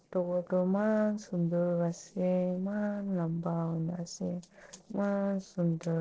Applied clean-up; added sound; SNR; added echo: neural separator model SepFormer DNS4.